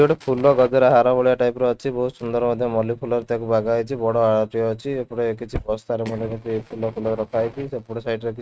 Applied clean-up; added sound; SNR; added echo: neural mask model RNNoise.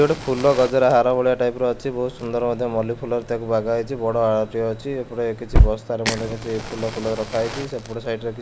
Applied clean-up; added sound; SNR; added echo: none; Fire; 5 dB; none.